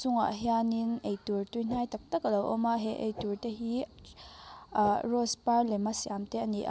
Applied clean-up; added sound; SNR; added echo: none; Whoosh, swoosh, swish; 13 dB; none.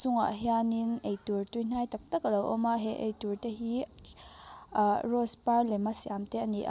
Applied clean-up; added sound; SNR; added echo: none; none; none; none.